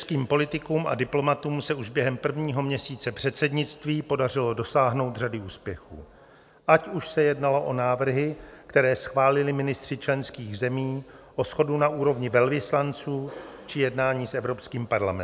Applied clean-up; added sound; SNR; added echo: none; none; none; none.